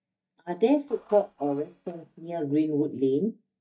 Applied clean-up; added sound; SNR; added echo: neural mask model DeepFilterNet 3.